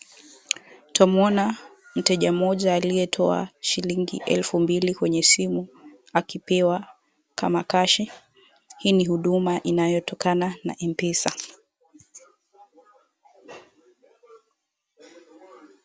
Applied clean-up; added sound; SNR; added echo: none; none; none; none.